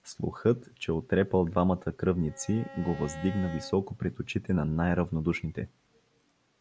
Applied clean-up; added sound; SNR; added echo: none; Bowed string instrument; 16 dB; none.